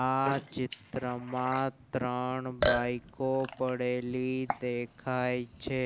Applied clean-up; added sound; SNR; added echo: neural mask model Resemble Enhance denoiser.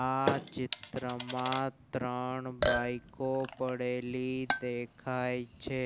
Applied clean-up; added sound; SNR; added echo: none; Chink, clink / Liquid; -1 dB; none.